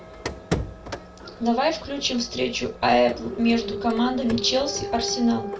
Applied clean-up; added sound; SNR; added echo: none; Printer; 9 dB; reverberation time 0.3 s.